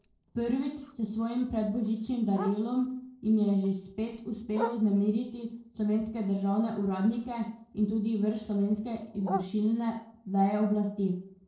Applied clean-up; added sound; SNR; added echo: neural separator model SepFormer DNS4.